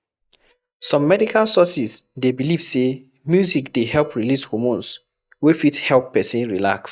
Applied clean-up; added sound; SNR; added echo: neural mask model DeepFilterNet 3.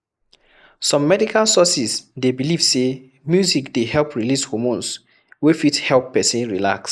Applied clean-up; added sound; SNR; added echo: neural mask model Resemble Enhance denoiser.